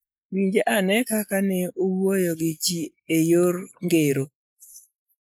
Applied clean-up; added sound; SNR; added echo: neural mask model Resemble Enhance denoiser.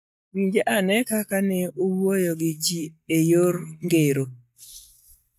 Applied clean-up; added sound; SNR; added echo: neural mask model DeepFilterNet 3.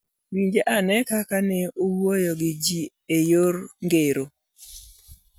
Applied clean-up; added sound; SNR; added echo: none; none; none; none.